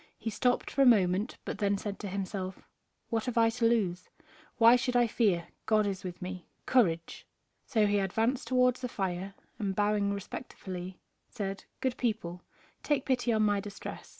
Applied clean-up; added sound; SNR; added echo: none; none; none; none.